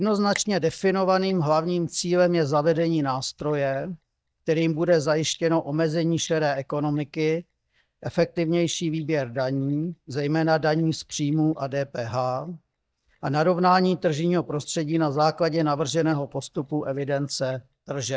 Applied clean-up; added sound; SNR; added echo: neural mask model DeepFilterNet 3.